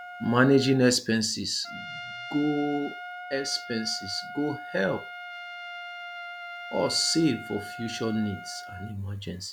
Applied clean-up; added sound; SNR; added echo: none; Trumpet; 12 dB; none.